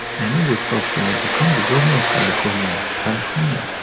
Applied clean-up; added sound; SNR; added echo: none; Engine; 1 dB; none.